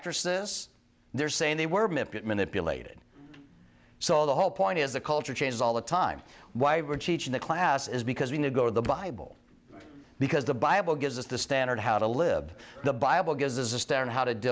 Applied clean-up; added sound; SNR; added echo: none; none; none; none.